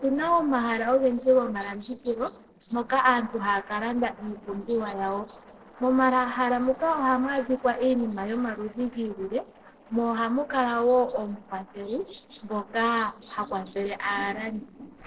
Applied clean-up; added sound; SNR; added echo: neural separator model SepFormer DNS4.